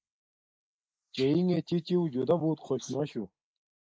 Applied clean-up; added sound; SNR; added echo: neural mask model Resemble Enhance denoiser.